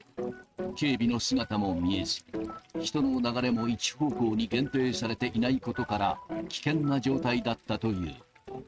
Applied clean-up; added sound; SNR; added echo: neural mask model RNNoise.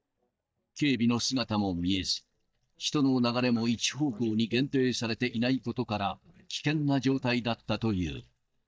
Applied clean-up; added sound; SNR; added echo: neural mask model DeepFilterNet 3.